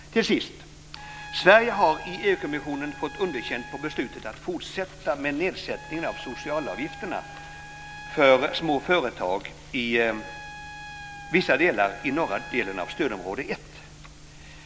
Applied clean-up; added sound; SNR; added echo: none; Trumpet; 16 dB; none.